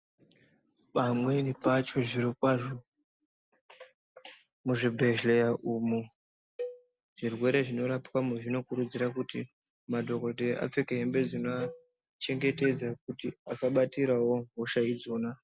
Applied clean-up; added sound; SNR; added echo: none; Cowbell; 15 dB; none.